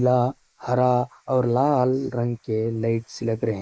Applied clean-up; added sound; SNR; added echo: neural mask model Resemble Enhance denoiser.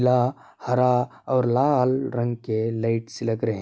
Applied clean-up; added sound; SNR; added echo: none; none; none; none.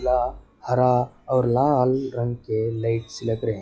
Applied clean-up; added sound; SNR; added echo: classical method log-MMSE.